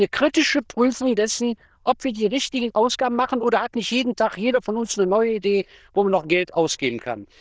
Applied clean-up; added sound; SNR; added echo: neural diffusion model UNIVERSE++.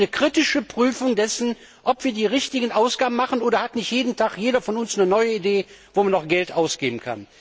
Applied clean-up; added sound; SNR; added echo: none; none; none; none.